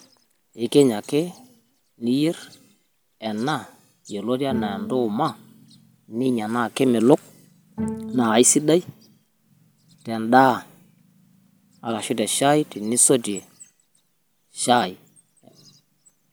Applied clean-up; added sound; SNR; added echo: none; Bowed string instrument; 12 dB; none.